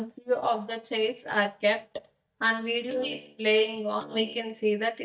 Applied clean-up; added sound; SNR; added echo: neural mask model DeepFilterNet 3.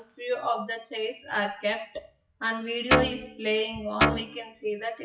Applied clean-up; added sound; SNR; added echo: classical method WPE with log-MMSE.